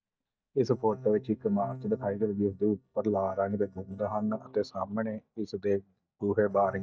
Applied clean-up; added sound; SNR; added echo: neural mask model DeepFilterNet 3.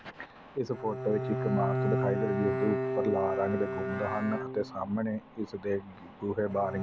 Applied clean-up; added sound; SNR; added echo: none; Bowed string instrument; 2 dB; none.